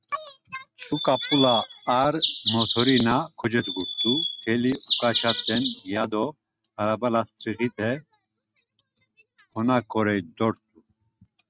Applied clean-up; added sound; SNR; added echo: neural mask model RNNoise.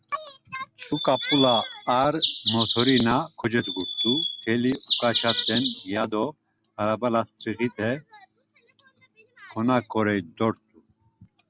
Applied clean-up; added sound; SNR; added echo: none; Bird vocalization, bird call, bird song; 3 dB; none.